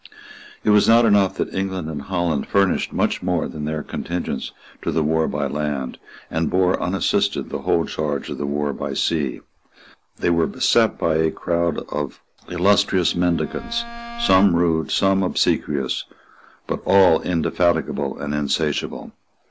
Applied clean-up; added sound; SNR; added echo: none; Bowed string instrument; 17 dB; none.